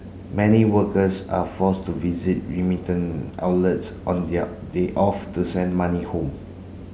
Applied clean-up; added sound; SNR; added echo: none; none; none; none.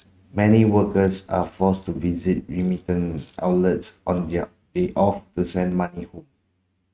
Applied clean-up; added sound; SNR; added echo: neural mask model RNNoise.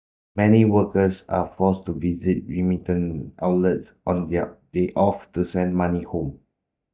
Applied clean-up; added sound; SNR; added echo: neural mask model DeepFilterNet 3.